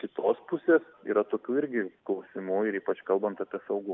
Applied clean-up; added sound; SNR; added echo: none; none; none; none.